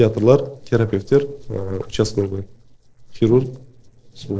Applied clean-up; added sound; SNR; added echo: neural separator model SepFormer DNS4.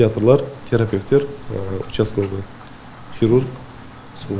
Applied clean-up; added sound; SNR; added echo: none; Rain; 16 dB; none.